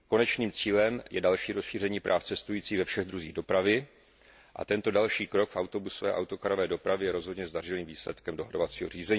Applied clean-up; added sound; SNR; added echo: none; none; none; none.